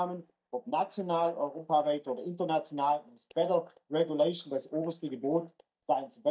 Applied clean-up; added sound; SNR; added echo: neural mask model DeepFilterNet 3.